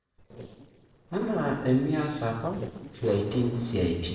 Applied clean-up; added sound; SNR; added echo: neural separator model SepFormer DNS4.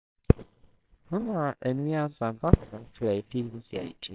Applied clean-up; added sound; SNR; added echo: neural separator model SepFormer WHAMR!.